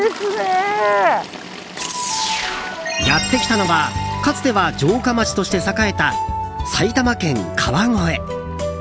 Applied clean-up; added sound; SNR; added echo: none; Toilet flush; 17 dB; none.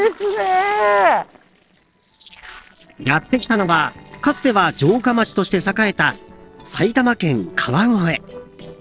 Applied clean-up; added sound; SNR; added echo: neural separator model SepFormer DNS4.